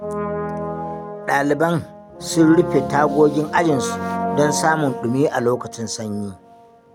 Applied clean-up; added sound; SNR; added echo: none; Brass instrument; 7 dB; none.